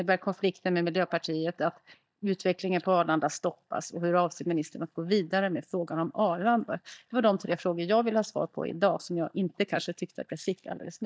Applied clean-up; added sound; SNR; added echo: neural mask model DeepFilterNet 3.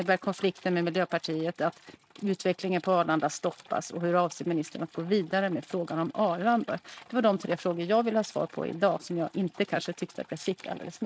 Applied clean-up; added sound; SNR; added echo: neural mask model RNNoise.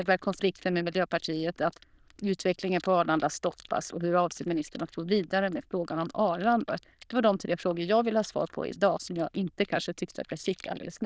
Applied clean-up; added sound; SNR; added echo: neural diffusion model UNIVERSE++.